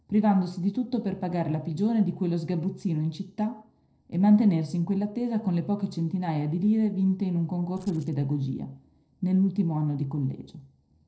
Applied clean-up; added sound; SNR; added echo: neural separator model SepFormer DNS4.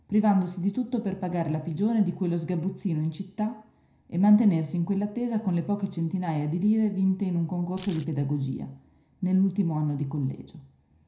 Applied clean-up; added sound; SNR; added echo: none; Keys jangling; 13 dB; reverberation time 0.5 s.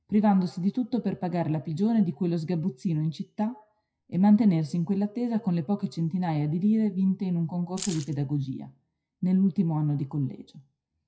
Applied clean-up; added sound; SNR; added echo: classical method WPE with log-MMSE.